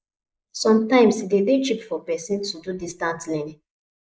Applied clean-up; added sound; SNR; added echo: neural mask model Resemble Enhance denoiser.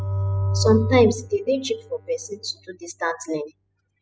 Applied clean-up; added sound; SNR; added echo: classical method spectral subtraction.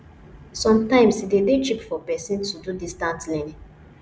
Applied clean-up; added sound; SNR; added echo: none; none; none; none.